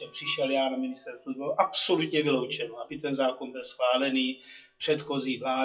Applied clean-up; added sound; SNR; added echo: classical method WPE with log-MMSE.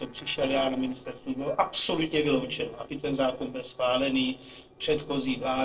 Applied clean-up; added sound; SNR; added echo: neural separator model SepFormer DNS4.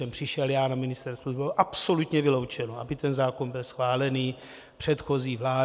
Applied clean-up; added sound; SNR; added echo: none; none; none; none.